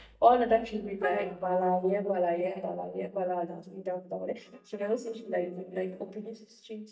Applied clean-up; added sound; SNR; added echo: neural mask model DeepFilterNet 3.